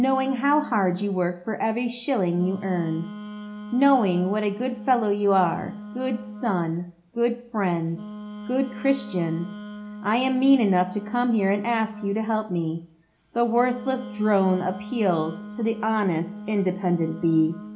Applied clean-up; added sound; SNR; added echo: none; Wind instrument, woodwind instrument; 13 dB; reverberation time 0.4 s.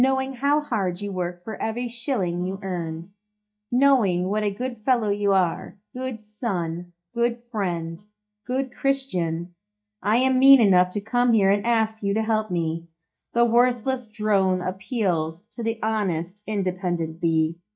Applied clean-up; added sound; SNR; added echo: neural mask model DeepFilterNet 3.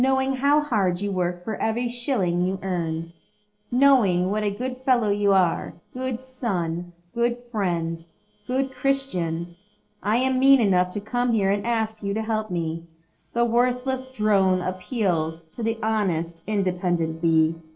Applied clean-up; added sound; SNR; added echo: neural separator model SepFormer DNS4.